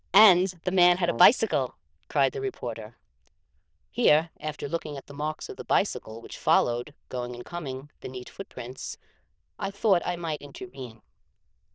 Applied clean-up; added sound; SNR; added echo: neural diffusion model UNIVERSE++.